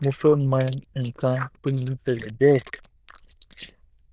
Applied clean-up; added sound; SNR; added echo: neural diffusion model UNIVERSE++.